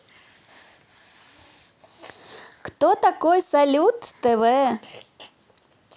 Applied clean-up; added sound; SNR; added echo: none; none; none; none.